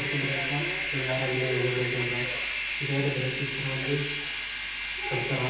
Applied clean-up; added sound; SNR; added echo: none; Train; 0 dB; reverberation time 0.9 s.